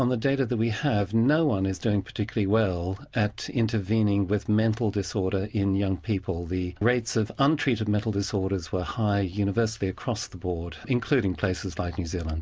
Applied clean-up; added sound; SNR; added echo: none; none; none; none.